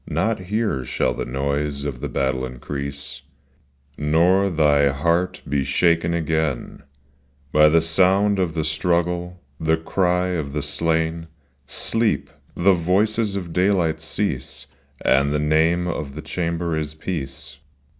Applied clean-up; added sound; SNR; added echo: none; none; none; none.